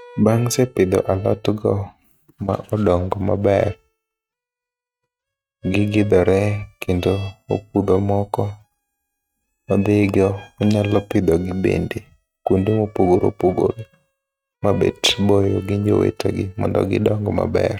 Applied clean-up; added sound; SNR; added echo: neural mask model RNNoise.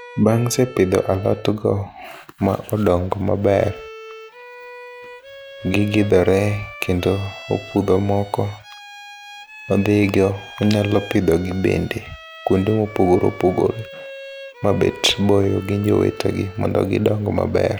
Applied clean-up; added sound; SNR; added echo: none; Bowed string instrument; 19 dB; none.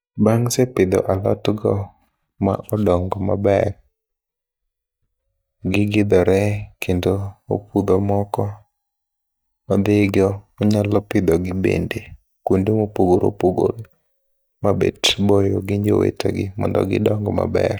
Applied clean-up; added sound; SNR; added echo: neural mask model DeepFilterNet 3.